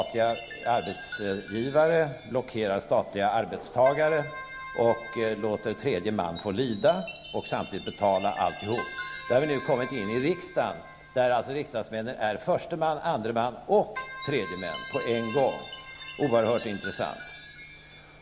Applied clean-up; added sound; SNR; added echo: none; Keyboard (musical) + Chime; 13 dB; none.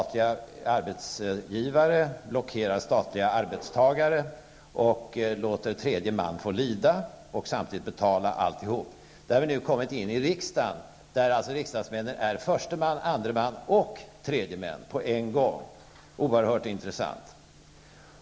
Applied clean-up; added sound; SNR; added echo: none; none; none; none.